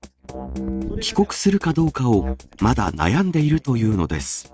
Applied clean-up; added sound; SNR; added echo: neural mask model RNNoise.